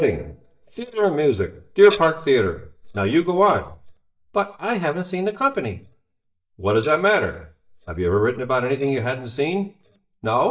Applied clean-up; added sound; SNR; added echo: neural mask model DeepFilterNet 3.